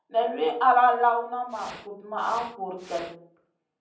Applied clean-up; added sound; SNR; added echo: none; Fire; 19 dB; reverberation time 0.6 s.